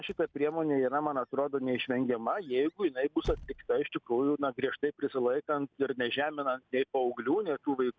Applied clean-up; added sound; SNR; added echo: none; Squeak / Slam / Wood; 17 dB; none.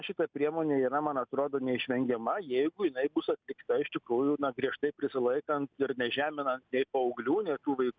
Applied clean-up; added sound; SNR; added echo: none; none; none; none.